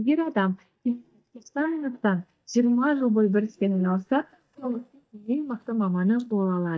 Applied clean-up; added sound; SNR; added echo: neural mask model DeepFilterNet 3.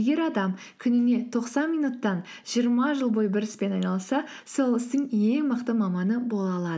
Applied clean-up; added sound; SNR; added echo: none; none; none; none.